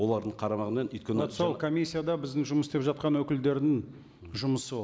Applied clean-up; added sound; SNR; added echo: none; none; none; none.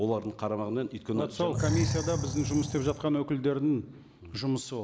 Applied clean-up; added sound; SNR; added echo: none; Animal; 2 dB; none.